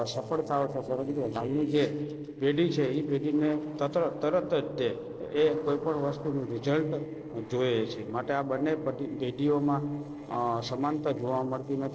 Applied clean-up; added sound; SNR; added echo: neural separator model SepFormer DNS4.